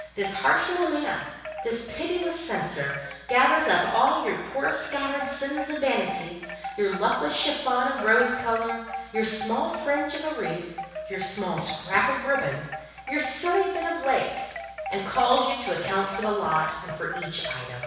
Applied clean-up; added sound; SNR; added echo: none; Wind chime; 12 dB; reverberation time 1.1 s.